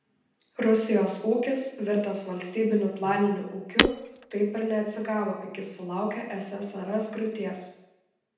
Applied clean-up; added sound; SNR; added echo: none; Shatter; 1 dB; reverberation time 0.9 s.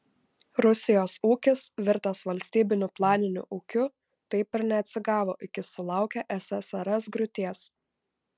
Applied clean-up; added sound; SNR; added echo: none; none; none; none.